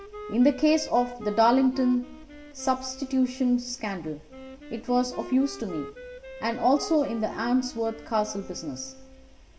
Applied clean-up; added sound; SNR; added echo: none; Wind instrument, woodwind instrument; 17 dB; reverberation time 0.8 s.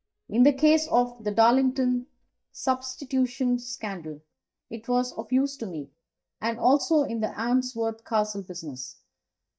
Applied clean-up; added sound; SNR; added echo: neural mask model DeepFilterNet 3.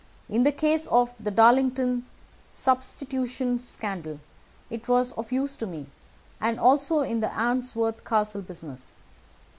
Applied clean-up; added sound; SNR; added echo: none; none; none; none.